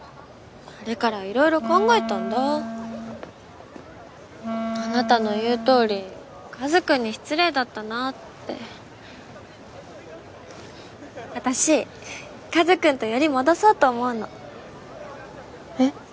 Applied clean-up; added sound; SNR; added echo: none; Wind instrument, woodwind instrument; 6 dB; none.